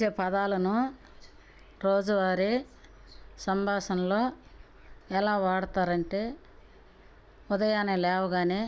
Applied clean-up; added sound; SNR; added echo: none; none; none; none.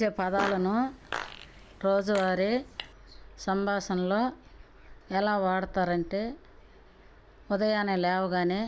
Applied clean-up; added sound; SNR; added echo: none; Fart; 10 dB; none.